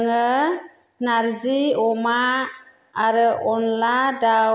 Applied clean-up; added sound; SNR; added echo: none; none; none; none.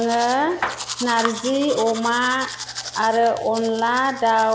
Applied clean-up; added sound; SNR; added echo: none; Domestic sounds, home sounds; 11 dB; none.